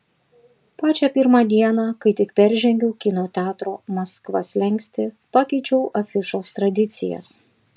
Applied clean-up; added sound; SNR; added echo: none; none; none; none.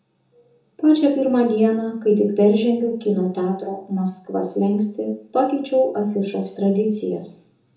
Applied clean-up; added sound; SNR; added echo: none; none; none; reverberation time 1.0 s.